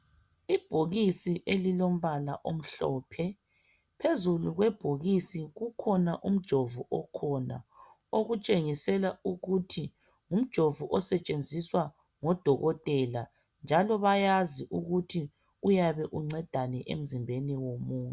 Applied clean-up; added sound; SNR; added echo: none; none; none; none.